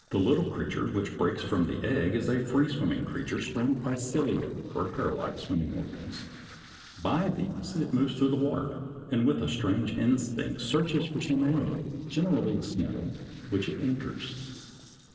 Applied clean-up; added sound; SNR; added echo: neural separator model SepFormer DNS4.